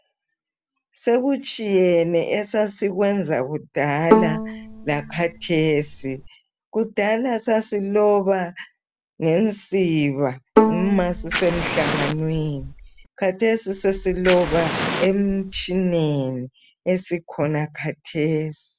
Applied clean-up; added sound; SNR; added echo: none; Bowed string instrument + Fire; 2 dB; none.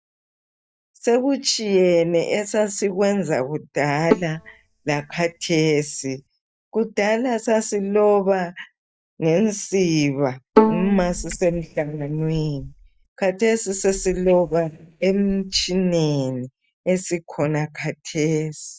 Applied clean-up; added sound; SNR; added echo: neural mask model DeepFilterNet 3.